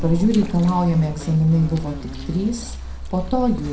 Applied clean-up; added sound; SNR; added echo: none; Insect; 9 dB; reverberation time 0.4 s.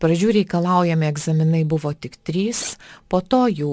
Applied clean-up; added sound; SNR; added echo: none; none; none; none.